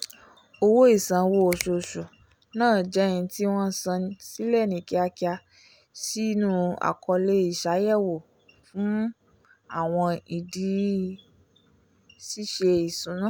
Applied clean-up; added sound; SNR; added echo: none; Finger snapping; 14 dB; none.